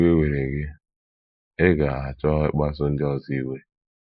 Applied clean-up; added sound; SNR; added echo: neural mask model Resemble Enhance denoiser.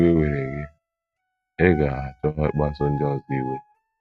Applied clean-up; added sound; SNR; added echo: neural mask model RNNoise.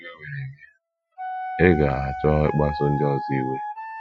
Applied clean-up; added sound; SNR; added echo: classical method Wiener filter.